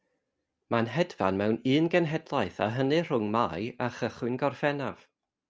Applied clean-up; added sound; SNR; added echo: none; none; none; none.